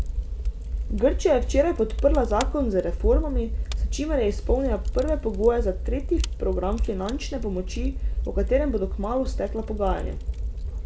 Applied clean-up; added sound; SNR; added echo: none; Fire; 1 dB; none.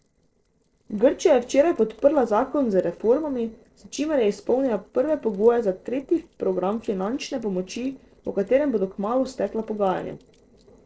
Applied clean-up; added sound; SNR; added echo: neural separator model SepFormer DNS4.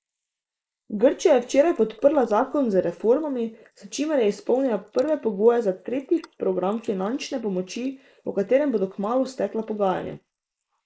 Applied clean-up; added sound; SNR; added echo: neural mask model Resemble Enhance denoiser.